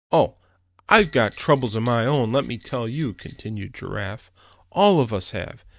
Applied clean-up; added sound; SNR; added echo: neural mask model DeepFilterNet 3.